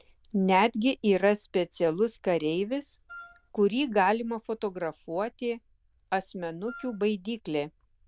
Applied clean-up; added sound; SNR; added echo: neural diffusion model UNIVERSE++.